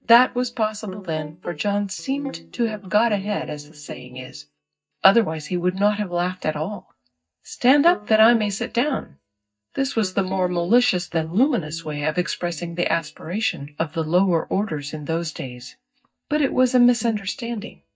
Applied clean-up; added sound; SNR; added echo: neural mask model DeepFilterNet 3.